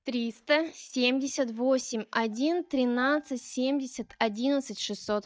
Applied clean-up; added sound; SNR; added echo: neural mask model DeepFilterNet 3.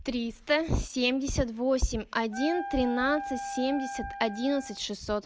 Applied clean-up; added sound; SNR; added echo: none; Wind instrument, woodwind instrument; 9 dB; none.